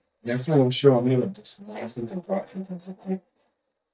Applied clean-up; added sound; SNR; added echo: neural mask model DeepFilterNet 3.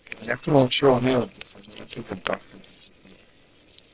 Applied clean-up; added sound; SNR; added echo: neural separator model SepFormer WHAMR!.